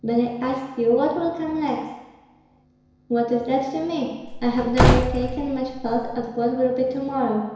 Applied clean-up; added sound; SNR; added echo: none; Slam / Wood; -1 dB; reverberation time 1.0 s.